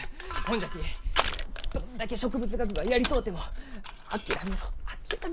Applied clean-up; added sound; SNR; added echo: none; Crushing; -2 dB; none.